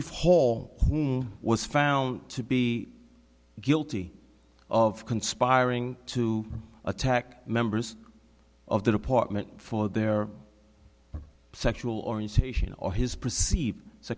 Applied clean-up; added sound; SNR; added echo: none; none; none; none.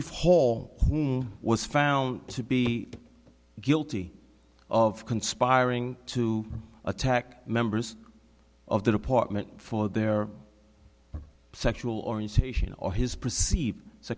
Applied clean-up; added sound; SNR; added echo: none; Walk, footsteps / Run / Wood; 16 dB; none.